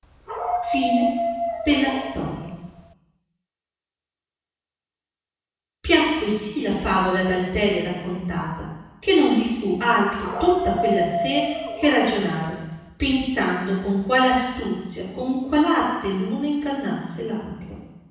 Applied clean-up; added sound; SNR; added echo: none; Dog; 4 dB; reverberation time 1.1 s.